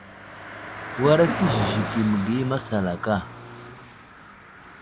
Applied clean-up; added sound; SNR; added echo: none; Car passing by; 7 dB; none.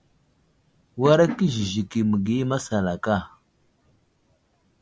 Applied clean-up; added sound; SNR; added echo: none; none; none; none.